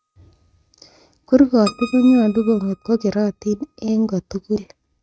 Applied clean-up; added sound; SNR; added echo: neural mask model RNNoise.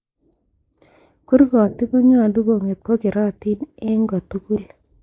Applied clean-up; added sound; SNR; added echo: neural mask model Resemble Enhance denoiser.